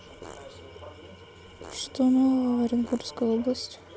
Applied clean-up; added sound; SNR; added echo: none; Fart + Tools; 19 dB; none.